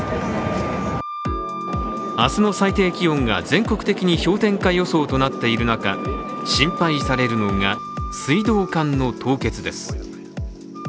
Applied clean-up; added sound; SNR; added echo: none; Wind instrument, woodwind instrument; 12 dB; none.